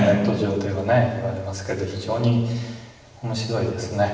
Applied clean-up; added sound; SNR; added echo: none; none; none; reverberation time 1.1 s.